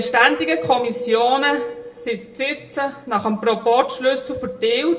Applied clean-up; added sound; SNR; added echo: none; Wind; 10 dB; reverberation time 0.5 s.